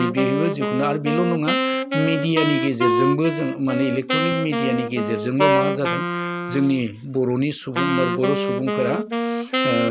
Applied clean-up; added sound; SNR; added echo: none; Wind instrument, woodwind instrument; 0 dB; none.